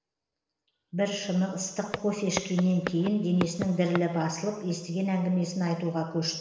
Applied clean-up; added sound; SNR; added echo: none; Walk, footsteps; 9 dB; reverberation time 1.1 s.